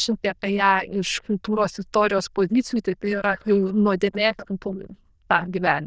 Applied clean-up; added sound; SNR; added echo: neural diffusion model UNIVERSE++.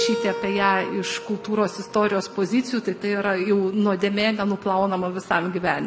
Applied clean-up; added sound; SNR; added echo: none; Keyboard (musical); 12 dB; none.